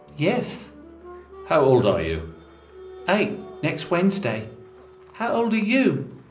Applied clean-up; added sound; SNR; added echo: none; Applause; 19 dB; reverberation time 0.5 s.